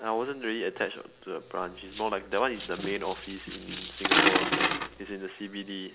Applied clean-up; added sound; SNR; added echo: none; Coin (dropping); -3 dB; none.